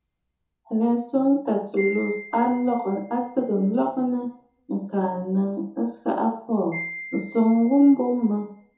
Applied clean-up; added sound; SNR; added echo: none; Wind chime; 19 dB; reverberation time 0.5 s.